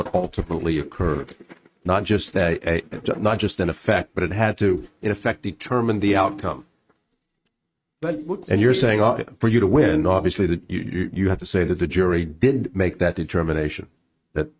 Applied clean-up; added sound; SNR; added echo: neural mask model RNNoise.